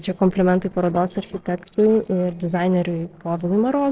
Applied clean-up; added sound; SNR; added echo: neural separator model SepFormer DNS4.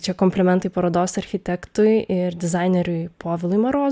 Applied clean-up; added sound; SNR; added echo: none; none; none; none.